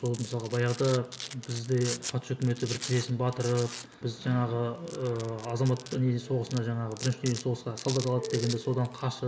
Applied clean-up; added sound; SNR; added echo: none; Domestic sounds, home sounds; 14 dB; none.